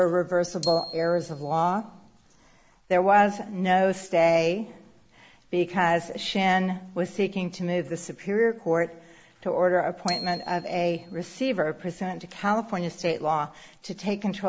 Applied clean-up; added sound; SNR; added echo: none; Glockenspiel; 16 dB; none.